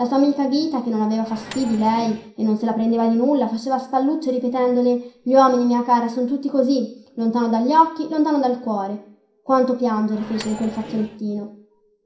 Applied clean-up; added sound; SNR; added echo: none; Microwave oven; 16 dB; reverberation time 0.5 s.